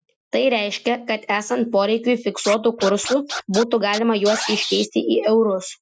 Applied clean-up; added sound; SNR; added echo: classical method Wiener filter.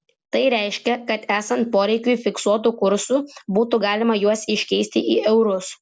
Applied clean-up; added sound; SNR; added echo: none; none; none; none.